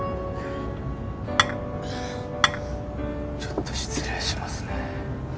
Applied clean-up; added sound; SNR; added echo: none; Dishes, pots, and pans / Chink, clink; -4 dB; none.